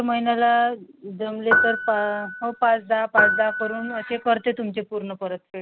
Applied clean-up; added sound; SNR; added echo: none; Piano; 1 dB; none.